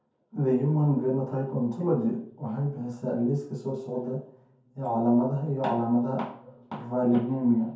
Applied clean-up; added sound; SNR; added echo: none; none; none; reverberation time 0.6 s.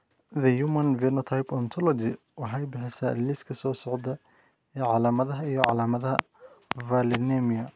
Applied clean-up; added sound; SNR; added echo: none; none; none; none.